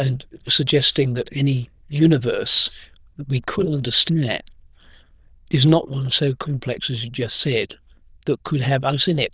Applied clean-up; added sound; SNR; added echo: neural diffusion model UNIVERSE++.